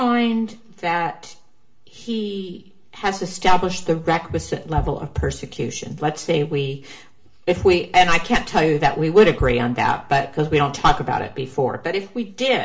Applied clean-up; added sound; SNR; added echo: none; Bass drum; 13 dB; reverberation time 0.4 s.